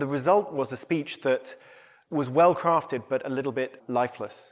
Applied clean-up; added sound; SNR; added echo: none; none; none; none.